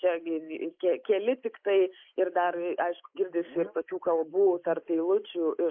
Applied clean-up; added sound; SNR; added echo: neural mask model Resemble Enhance denoiser.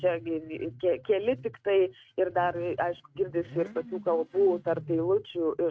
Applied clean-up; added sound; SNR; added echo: neural mask model RNNoise.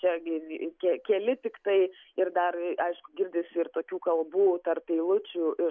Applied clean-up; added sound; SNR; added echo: none; none; none; none.